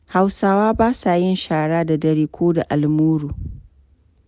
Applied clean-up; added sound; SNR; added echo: none; none; none; none.